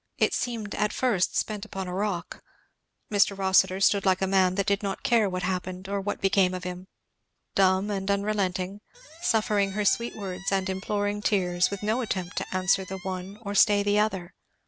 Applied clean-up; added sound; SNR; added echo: none; Squeak; 18 dB; none.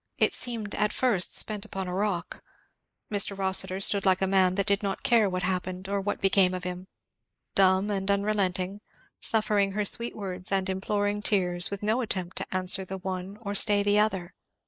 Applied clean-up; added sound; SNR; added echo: neural mask model Resemble Enhance denoiser.